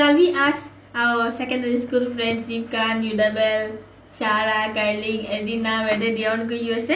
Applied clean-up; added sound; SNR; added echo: none; none; none; none.